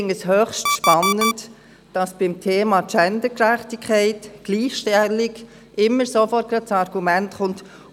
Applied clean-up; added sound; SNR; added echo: none; Alarm; 3 dB; none.